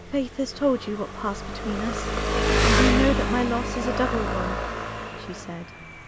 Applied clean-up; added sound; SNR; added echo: none; Engine; -2 dB; none.